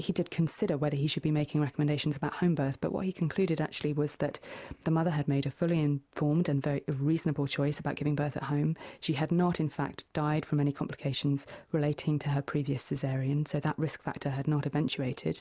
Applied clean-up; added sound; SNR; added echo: none; none; none; none.